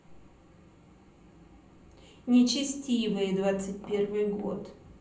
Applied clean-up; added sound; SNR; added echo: none; none; none; reverberation time 0.6 s.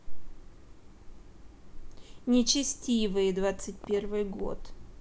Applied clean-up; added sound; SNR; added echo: none; none; none; none.